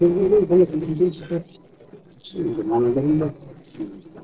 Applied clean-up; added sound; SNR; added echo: neural separator model SepFormer DNS4.